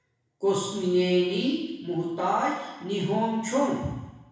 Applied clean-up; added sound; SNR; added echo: none; none; none; reverberation time 1.0 s.